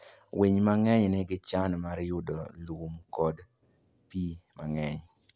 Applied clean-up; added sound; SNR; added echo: none; none; none; none.